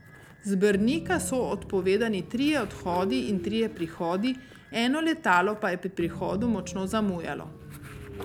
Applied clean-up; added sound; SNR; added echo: none; Train; 12 dB; none.